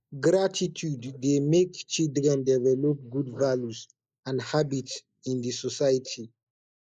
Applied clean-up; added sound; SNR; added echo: neural mask model Resemble Enhance denoiser.